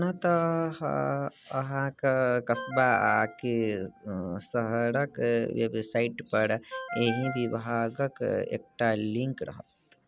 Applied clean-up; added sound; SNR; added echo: none; Ringtone; 15 dB; none.